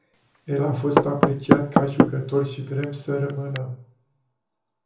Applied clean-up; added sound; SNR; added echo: none; Knock / Wood; -3 dB; reverberation time 1.0 s.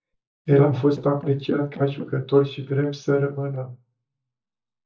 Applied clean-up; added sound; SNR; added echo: neural mask model DeepFilterNet 3.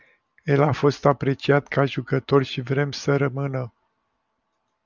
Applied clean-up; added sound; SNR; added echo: none; none; none; none.